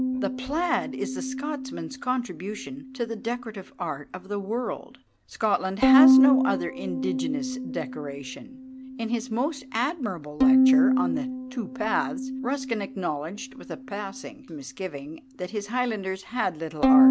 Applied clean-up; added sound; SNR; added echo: none; Bowed string instrument; -4 dB; none.